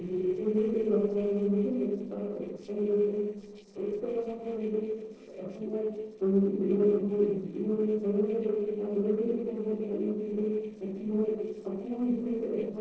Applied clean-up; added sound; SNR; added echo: neural separator model SepFormer DNS4.